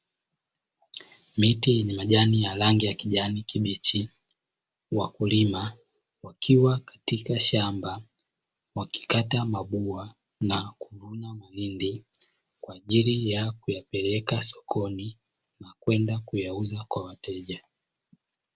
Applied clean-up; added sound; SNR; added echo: none; none; none; none.